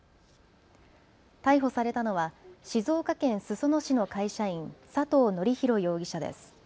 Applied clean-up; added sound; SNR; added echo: none; none; none; none.